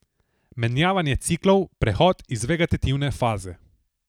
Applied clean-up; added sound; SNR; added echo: none; none; none; none.